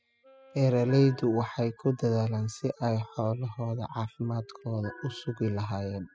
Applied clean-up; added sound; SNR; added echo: classical method spectral subtraction.